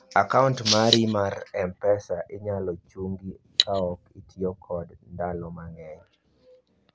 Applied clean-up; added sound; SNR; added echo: none; Cutlery, silverware; 2 dB; none.